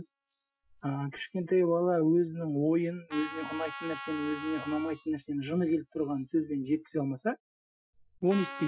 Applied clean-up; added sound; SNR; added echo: classical method Wiener filter.